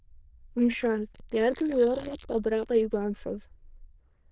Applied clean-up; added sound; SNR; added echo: neural diffusion model UNIVERSE++.